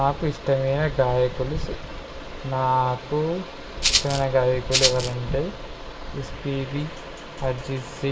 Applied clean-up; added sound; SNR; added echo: none; Rattle (instrument); -2 dB; reverberation time 0.3 s.